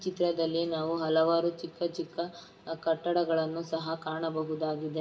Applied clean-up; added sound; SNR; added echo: none; none; none; reverberation time 1.7 s.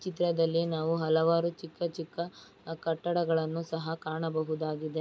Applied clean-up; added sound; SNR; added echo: none; none; none; none.